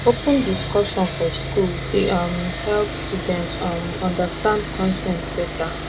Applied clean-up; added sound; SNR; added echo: none; Sawing; 6 dB; none.